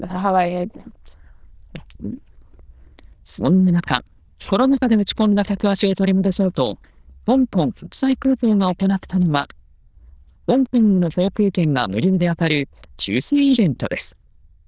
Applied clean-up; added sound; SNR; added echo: neural diffusion model UNIVERSE++.